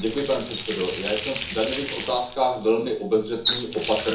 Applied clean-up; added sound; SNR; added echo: none; Water tap, faucet; 6 dB; reverberation time 0.7 s.